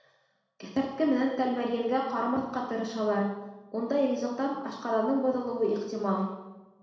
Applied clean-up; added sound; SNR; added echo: none; none; none; reverberation time 1.0 s.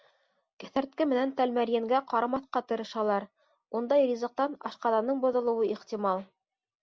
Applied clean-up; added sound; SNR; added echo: none; none; none; none.